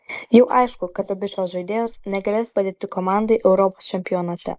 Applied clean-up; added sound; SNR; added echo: neural mask model Resemble Enhance denoiser.